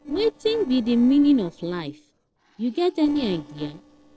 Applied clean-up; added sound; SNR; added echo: neural separator model SepFormer DNS4.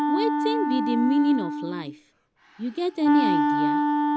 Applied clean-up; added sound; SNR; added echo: none; Wind instrument, woodwind instrument; -2 dB; none.